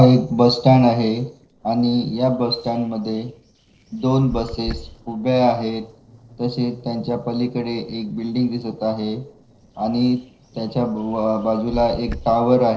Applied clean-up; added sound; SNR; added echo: neural separator model SepFormer DNS4.